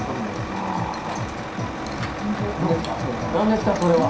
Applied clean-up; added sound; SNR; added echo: none; Truck; 6 dB; reverberation time 0.5 s.